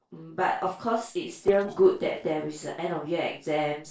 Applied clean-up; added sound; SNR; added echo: neural separator model SepFormer DNS4.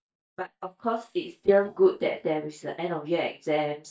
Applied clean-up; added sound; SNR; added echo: neural mask model DeepFilterNet 3.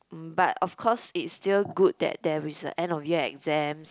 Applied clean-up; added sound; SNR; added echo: none; none; none; none.